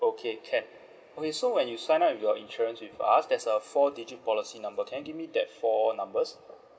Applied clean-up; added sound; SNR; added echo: none; none; none; none.